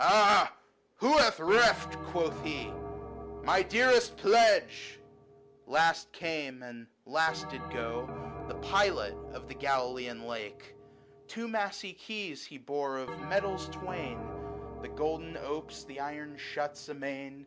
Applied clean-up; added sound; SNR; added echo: none; Bell; 13 dB; none.